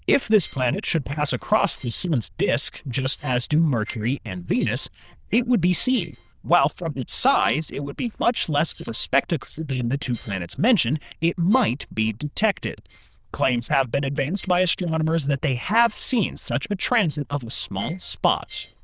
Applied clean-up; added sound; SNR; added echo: neural diffusion model UNIVERSE++.